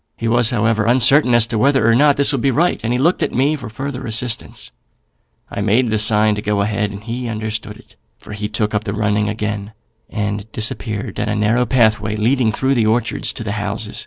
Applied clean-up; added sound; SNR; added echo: none; none; none; none.